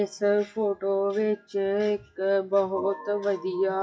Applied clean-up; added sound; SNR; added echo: classical method WPE with log-MMSE.